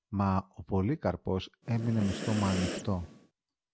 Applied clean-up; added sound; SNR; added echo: none; Breathing; 6 dB; none.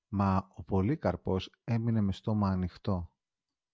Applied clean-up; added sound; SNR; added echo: none; none; none; none.